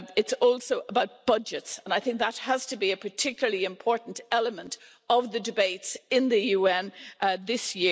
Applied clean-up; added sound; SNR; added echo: none; none; none; none.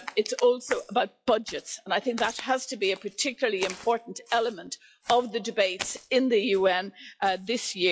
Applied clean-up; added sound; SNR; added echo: classical method log-MMSE.